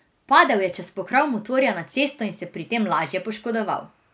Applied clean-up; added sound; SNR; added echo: none; none; none; none.